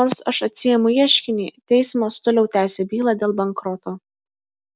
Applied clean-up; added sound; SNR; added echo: none; none; none; none.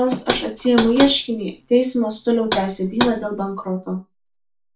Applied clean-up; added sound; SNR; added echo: none; Knock; 8 dB; reverberation time 0.2 s.